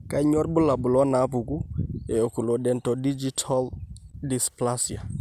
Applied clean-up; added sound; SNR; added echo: none; none; none; none.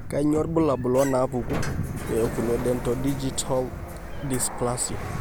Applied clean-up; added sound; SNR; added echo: none; Sliding door + Meow; 7 dB; none.